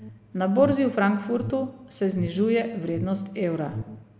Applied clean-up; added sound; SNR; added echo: none; Alarm; 13 dB; none.